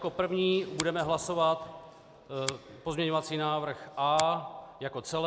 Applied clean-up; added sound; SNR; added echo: none; Finger snapping; 14 dB; none.